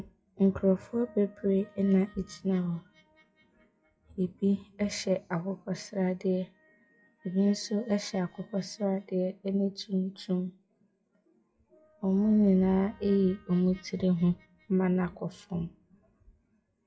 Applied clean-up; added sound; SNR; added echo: classical method WPE with log-MMSE.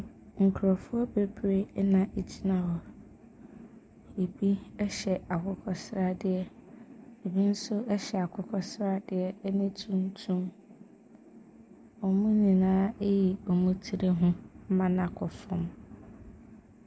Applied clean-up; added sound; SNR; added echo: none; none; none; none.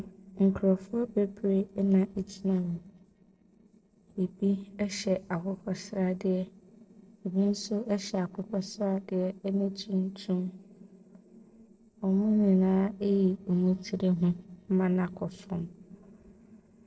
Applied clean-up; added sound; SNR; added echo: neural separator model SepFormer DNS4.